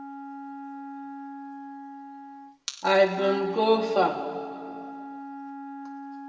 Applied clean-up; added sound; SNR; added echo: none; Wind instrument, woodwind instrument; 10 dB; reverberation time 2.2 s.